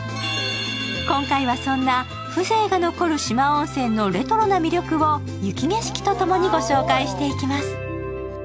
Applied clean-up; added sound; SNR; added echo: none; none; none; none.